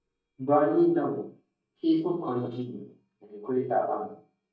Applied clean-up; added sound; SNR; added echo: neural mask model DeepFilterNet 3.